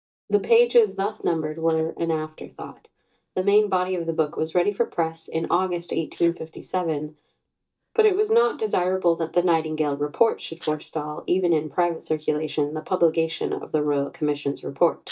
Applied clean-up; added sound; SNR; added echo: neural mask model DeepFilterNet 3.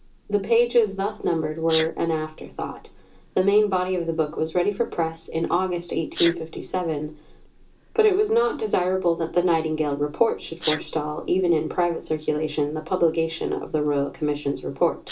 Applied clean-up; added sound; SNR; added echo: none; Sneeze; 17 dB; reverberation time 0.2 s.